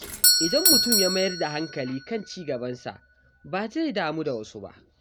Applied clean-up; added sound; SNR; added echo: none; Doorbell; -2 dB; none.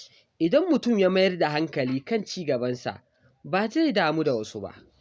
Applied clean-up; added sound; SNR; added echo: none; none; none; none.